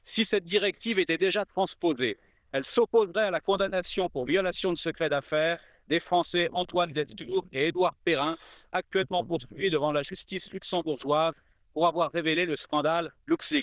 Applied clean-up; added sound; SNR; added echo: neural diffusion model UNIVERSE++.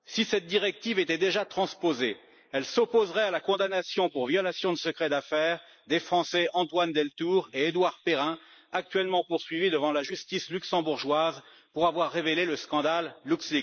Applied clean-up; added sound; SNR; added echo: neural mask model Resemble Enhance denoiser.